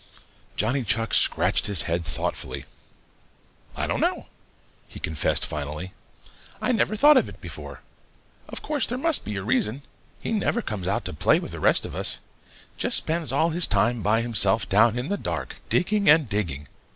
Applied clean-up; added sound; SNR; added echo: none; none; none; none.